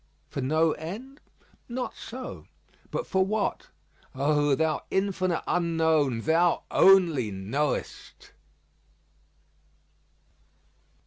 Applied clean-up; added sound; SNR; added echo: none; none; none; none.